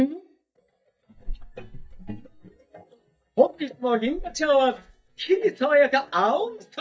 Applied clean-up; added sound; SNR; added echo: neural mask model DeepFilterNet 3.